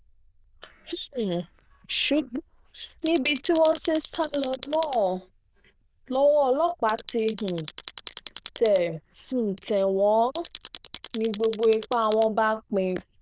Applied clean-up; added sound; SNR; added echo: neural diffusion model UNIVERSE++.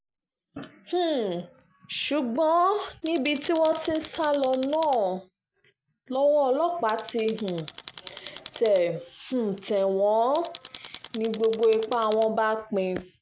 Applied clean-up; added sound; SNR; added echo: none; Tools; 18 dB; none.